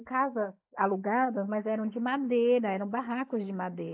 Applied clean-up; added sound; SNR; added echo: neural mask model Resemble Enhance denoiser.